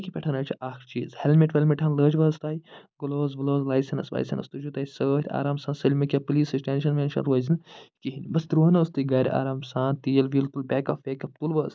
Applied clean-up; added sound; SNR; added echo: none; none; none; none.